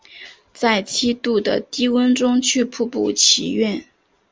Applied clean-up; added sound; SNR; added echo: none; none; none; none.